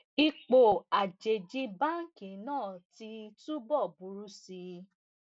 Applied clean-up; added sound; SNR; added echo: none; none; none; none.